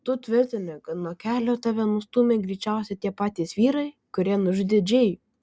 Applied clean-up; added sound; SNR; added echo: none; none; none; none.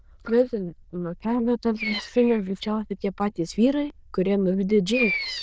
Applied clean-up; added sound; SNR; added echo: neural diffusion model UNIVERSE++.